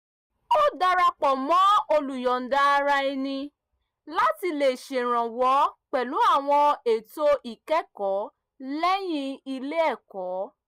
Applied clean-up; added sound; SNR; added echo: none; none; none; none.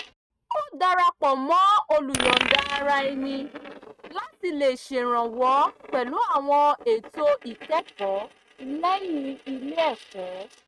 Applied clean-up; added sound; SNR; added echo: neural mask model RNNoise.